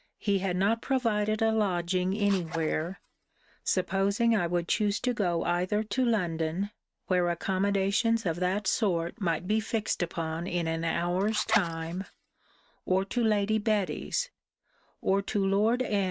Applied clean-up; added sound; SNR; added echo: neural mask model RNNoise.